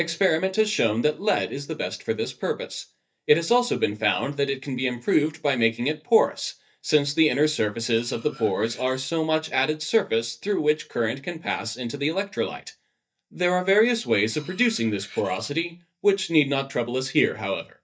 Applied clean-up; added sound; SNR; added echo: neural mask model DeepFilterNet 3.